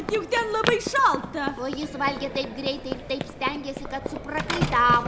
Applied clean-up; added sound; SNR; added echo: none; Slam + Run; 6 dB; none.